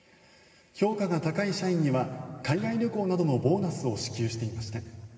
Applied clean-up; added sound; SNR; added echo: none; none; none; reverberation time 2.5 s.